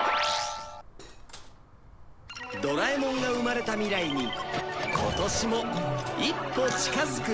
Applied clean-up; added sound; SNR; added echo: none; Chirp, tweet + Cutlery, silverware / Dishes, pots, and pans; 17 dB; none.